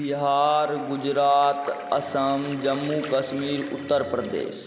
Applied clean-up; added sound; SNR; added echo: none; Waves, surf + Organ; 18 dB; none.